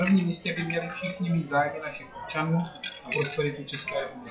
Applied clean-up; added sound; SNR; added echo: classical method WPE with log-MMSE.